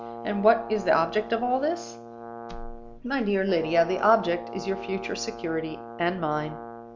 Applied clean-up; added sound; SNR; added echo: none; Brass instrument; 12 dB; none.